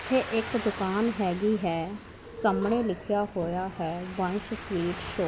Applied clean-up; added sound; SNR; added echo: none; Ocean; 13 dB; none.